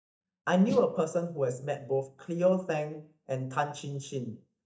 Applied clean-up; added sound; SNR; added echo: neural mask model DeepFilterNet 3.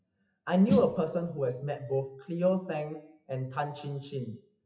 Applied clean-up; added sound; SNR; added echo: classical method WPE with log-MMSE.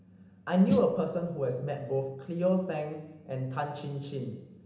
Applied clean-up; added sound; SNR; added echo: none; Snare drum; 7 dB; reverberation time 0.8 s.